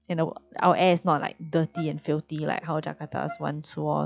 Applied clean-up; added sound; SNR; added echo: classical method log-MMSE.